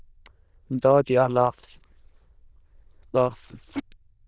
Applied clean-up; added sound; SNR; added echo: neural diffusion model UNIVERSE++.